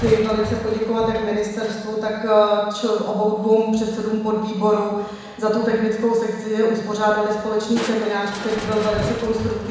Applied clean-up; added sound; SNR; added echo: none; Crushing; 14 dB; reverberation time 1.1 s.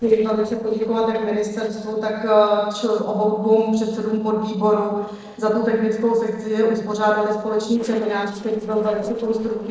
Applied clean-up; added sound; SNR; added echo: neural separator model SepFormer DNS4.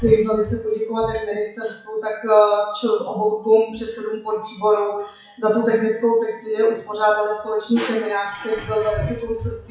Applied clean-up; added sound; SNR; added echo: classical method WPE with log-MMSE.